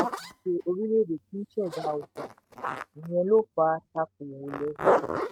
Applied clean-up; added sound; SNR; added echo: neural mask model RNNoise.